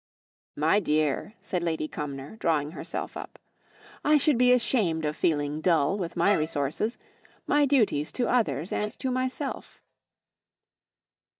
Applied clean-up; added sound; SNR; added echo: neural mask model DeepFilterNet 3.